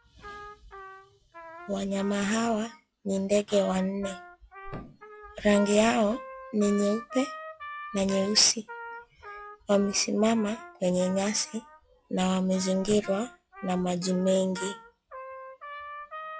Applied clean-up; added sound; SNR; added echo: classical method log-MMSE.